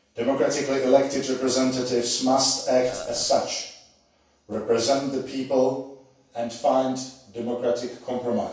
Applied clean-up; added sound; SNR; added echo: none; Burping, eructation; 14 dB; reverberation time 0.7 s.